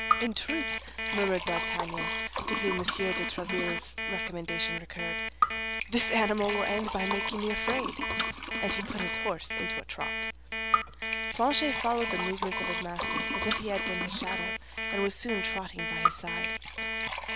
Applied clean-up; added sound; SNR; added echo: none; Alarm + Liquid; -2 dB; none.